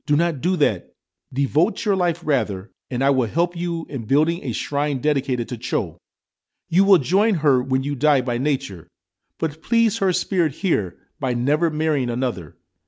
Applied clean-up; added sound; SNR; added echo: none; none; none; none.